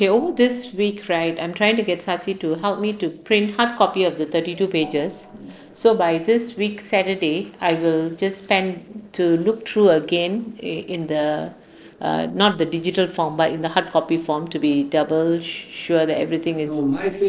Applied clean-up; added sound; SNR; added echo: neural separator model SepFormer DNS4.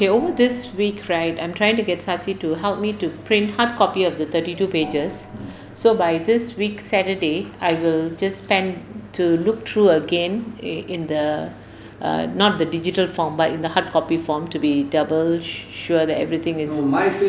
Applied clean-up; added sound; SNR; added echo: none; Gong; 19 dB; none.